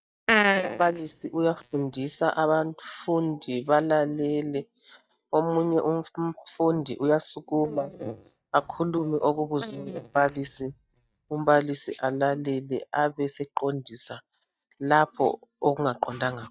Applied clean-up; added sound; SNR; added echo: neural mask model DeepFilterNet 3.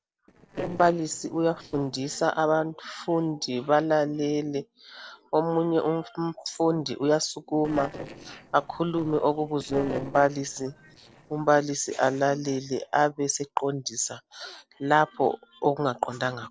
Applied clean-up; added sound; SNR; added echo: neural separator model SepFormer DNS4.